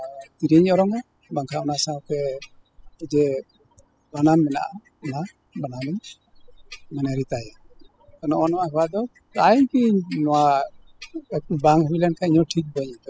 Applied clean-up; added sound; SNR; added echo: classical method spectral subtraction.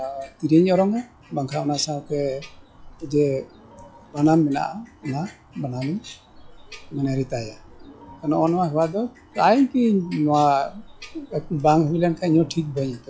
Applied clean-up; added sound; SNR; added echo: classical method log-MMSE.